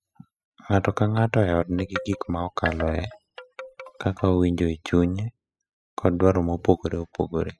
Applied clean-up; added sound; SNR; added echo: classical method spectral subtraction.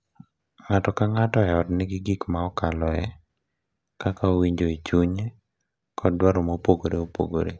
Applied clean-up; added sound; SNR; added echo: none; none; none; none.